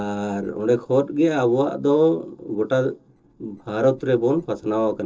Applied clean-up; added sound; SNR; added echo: neural separator model SepFormer DNS4.